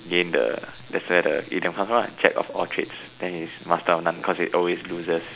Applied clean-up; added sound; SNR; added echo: none; none; none; none.